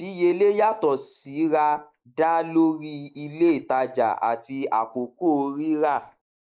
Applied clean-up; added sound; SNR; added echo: neural mask model Resemble Enhance denoiser.